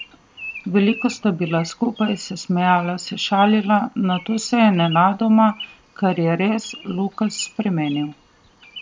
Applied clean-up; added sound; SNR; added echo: none; Bird vocalization, bird call, bird song; 19 dB; none.